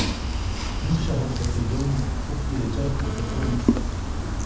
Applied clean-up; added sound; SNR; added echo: none; Fire; -3 dB; reverberation time 1.1 s.